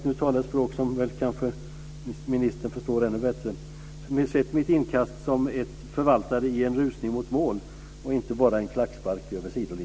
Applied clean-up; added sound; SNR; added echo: none; none; none; none.